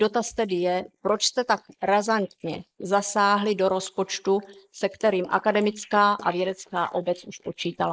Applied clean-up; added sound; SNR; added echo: neural mask model Resemble Enhance denoiser.